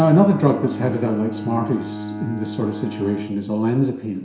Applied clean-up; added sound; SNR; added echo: none; Bowed string instrument; 10 dB; reverberation time 0.7 s.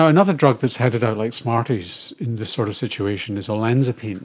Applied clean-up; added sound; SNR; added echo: none; none; none; none.